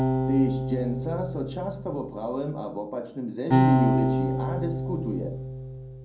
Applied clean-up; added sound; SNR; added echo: none; Acoustic guitar; -3 dB; reverberation time 0.5 s.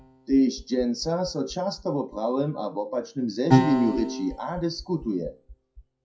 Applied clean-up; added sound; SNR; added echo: classical method WPE with log-MMSE.